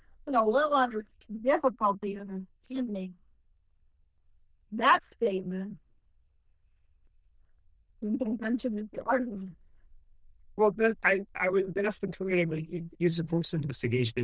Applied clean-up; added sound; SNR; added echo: neural diffusion model UNIVERSE++.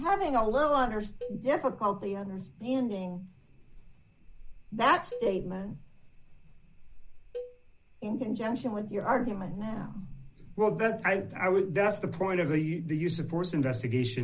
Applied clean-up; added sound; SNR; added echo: none; Wind + Cowbell; 14 dB; none.